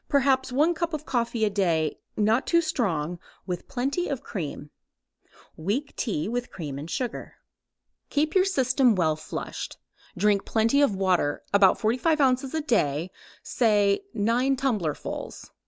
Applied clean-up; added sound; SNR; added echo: none; none; none; none.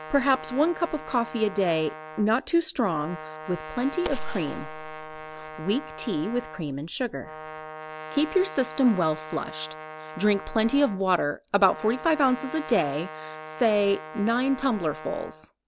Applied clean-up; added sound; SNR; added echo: none; Brass instrument + Gunshot, gunfire; 12 dB; none.